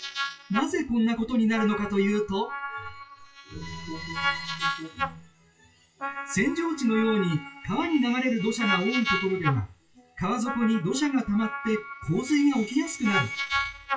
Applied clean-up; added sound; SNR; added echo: classical method WPE with log-MMSE.